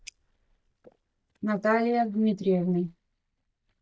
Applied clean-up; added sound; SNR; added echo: neural mask model DeepFilterNet 3.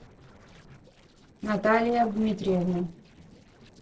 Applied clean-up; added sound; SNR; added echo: neural separator model SepFormer DNS4.